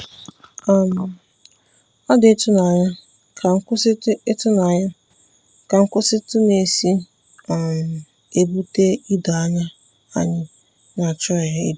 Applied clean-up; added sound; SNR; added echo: none; none; none; none.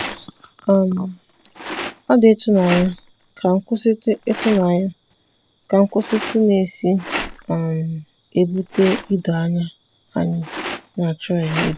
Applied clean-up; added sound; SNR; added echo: none; Rattle; 13 dB; none.